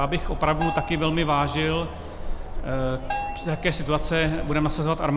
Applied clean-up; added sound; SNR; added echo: none; Bird + Bell; 5 dB; none.